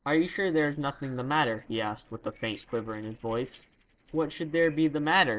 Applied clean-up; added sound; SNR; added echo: neural separator model SepFormer DNS4.